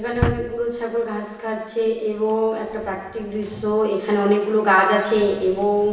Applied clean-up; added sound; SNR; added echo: none; Drawer open or close; 13 dB; reverberation time 1.2 s.